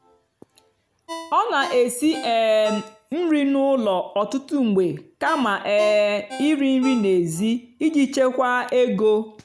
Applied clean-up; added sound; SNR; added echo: none; Ringtone; 18 dB; none.